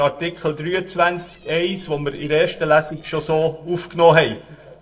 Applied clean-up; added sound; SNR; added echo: neural separator model SepFormer DNS4.